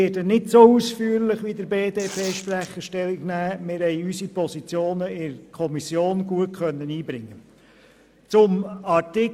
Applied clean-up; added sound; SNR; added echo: none; Tearing; 15 dB; none.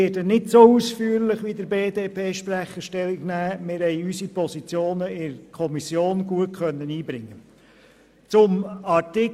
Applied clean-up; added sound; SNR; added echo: none; none; none; none.